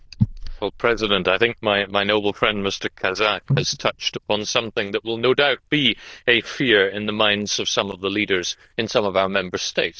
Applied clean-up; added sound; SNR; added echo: neural diffusion model UNIVERSE++.